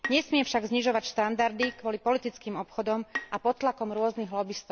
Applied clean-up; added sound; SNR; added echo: none; Bowed string instrument; 14 dB; none.